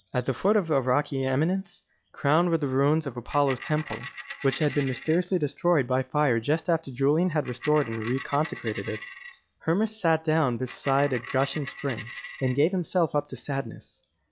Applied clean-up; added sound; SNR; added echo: classical method log-MMSE.